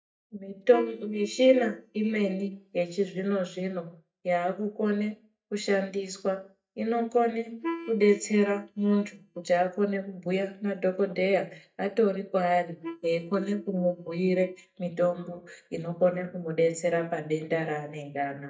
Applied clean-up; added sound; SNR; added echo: neural mask model DeepFilterNet 3.